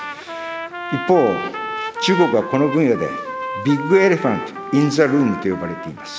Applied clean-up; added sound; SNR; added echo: none; Trumpet; 9 dB; none.